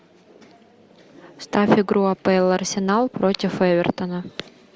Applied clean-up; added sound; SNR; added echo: none; none; none; none.